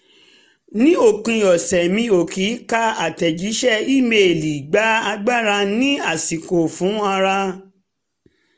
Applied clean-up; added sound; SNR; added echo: none; none; none; none.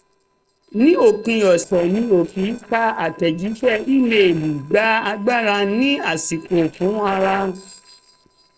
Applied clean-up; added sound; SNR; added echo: neural separator model SepFormer DNS4.